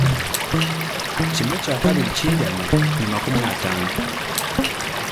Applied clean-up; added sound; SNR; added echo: none; Stream / Liquid + Guitar; -5 dB; none.